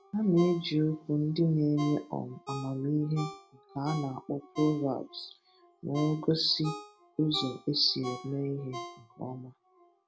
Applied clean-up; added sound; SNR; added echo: none; Ringtone; 15 dB; none.